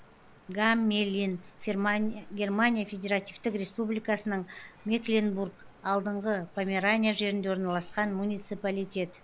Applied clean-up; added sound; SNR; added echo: none; Cricket; 18 dB; none.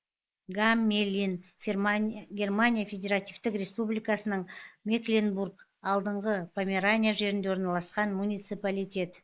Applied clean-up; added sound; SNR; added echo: neural mask model Resemble Enhance denoiser.